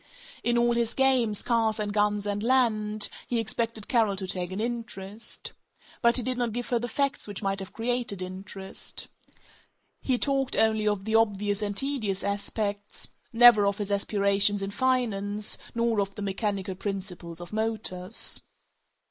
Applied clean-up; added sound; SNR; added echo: neural mask model Resemble Enhance denoiser.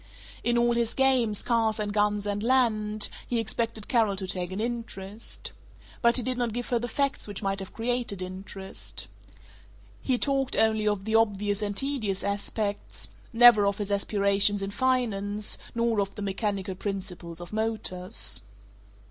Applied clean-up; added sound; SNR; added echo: none; none; none; none.